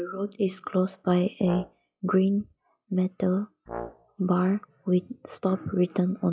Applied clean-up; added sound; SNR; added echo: classical method log-MMSE.